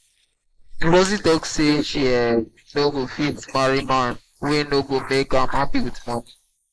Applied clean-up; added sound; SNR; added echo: neural mask model Resemble Enhance denoiser.